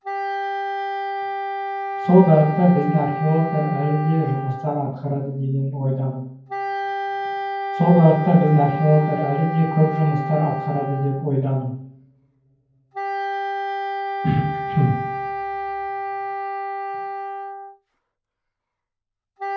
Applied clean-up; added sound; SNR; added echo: none; Wind instrument, woodwind instrument; 6 dB; reverberation time 0.9 s.